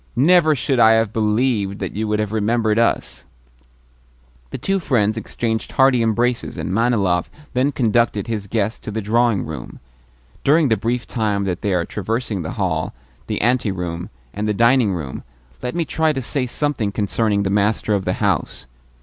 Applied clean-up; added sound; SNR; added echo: none; none; none; none.